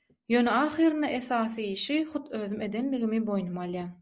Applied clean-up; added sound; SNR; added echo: none; none; none; none.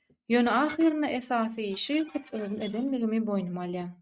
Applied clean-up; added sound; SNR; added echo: neural mask model RNNoise.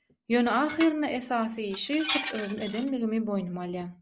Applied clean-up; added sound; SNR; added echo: none; Dishes, pots, and pans; 9 dB; none.